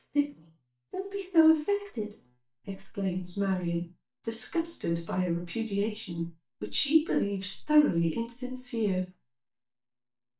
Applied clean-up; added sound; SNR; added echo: neural mask model DeepFilterNet 3.